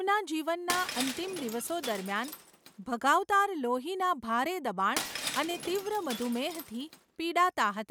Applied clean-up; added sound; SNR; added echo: none; Shatter; 10 dB; none.